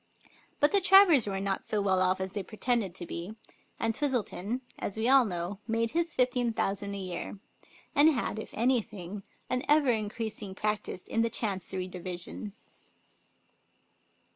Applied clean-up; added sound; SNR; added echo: none; none; none; none.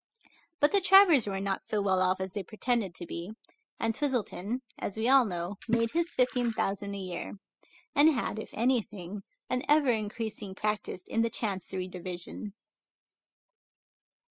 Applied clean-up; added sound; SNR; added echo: classical method spectral subtraction.